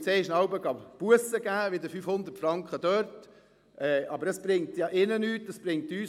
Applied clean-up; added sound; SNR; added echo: none; none; none; none.